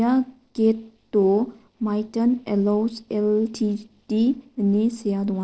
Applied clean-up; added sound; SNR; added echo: neural separator model SepFormer DNS4.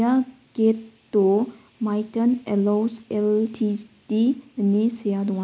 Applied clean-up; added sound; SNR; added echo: none; none; none; none.